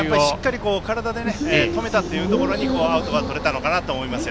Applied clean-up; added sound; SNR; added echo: none; Engine; 14 dB; none.